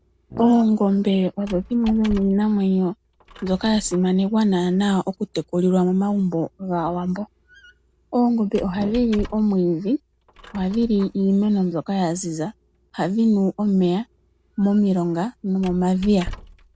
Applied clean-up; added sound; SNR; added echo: none; Squeak + Brass instrument; 19 dB; none.